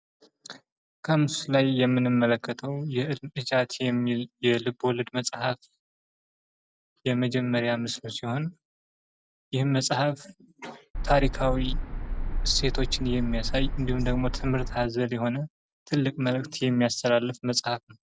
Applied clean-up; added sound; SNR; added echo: none; Car; 0 dB; none.